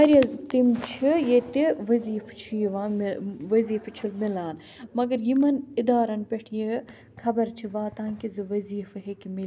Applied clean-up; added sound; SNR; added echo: none; none; none; none.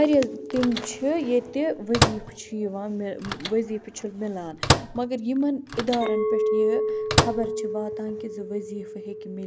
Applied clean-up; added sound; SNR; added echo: none; Microwave oven + Chink, clink; 1 dB; none.